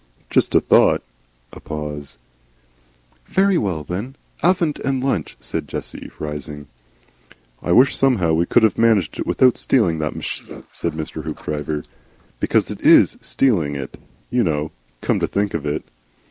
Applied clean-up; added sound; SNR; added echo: neural mask model Resemble Enhance denoiser.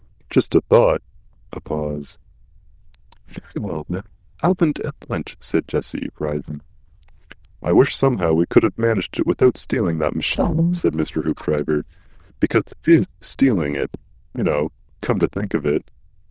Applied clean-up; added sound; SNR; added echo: neural diffusion model UNIVERSE++.